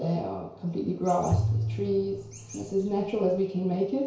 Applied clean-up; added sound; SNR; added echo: none; Bowed string instrument; 3 dB; reverberation time 0.6 s.